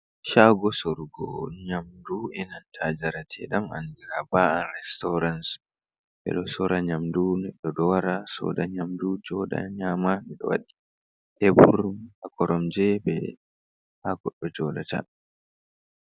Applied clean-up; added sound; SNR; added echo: none; none; none; none.